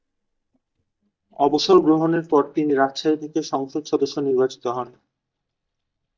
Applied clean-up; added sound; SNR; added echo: neural mask model DeepFilterNet 3.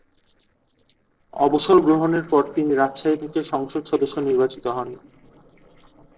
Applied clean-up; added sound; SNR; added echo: neural separator model SepFormer DNS4.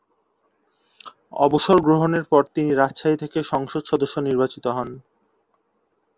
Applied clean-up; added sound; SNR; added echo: none; none; none; none.